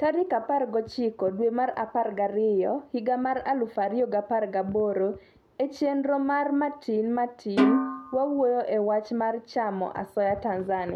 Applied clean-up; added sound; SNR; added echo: none; Snare drum; 2 dB; none.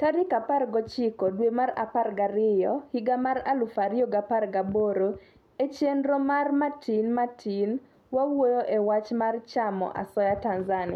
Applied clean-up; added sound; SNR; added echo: none; none; none; none.